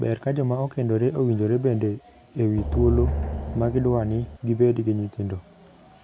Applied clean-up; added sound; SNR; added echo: none; Drum; 4 dB; none.